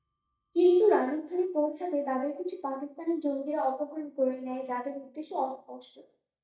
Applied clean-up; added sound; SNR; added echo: neural mask model DeepFilterNet 3.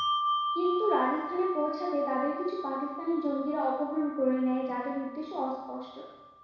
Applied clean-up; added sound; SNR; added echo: none; Bell; 6 dB; reverberation time 1.1 s.